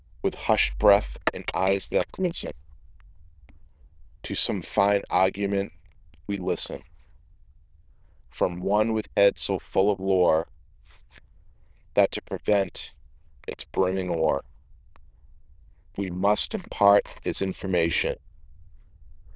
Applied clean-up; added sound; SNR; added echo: neural diffusion model UNIVERSE++.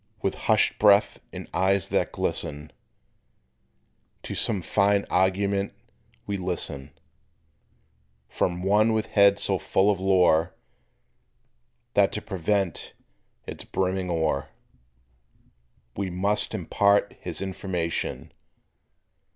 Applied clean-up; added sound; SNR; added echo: none; none; none; none.